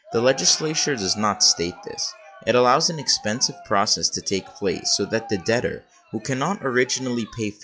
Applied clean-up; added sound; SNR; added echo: classical method log-MMSE.